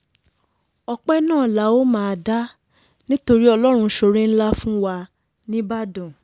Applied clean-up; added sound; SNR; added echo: none; none; none; none.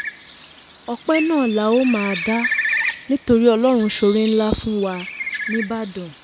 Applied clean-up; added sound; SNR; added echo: none; Bird; 8 dB; none.